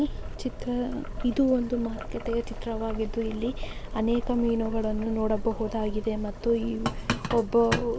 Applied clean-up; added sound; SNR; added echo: none; Boiling; 9 dB; none.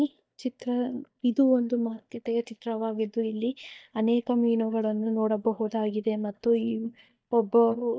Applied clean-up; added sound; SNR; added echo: neural mask model DeepFilterNet 3.